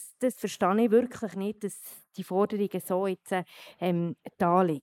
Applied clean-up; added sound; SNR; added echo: neural mask model Resemble Enhance denoiser.